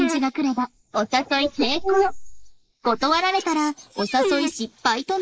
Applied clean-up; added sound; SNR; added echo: neural mask model Resemble Enhance denoiser.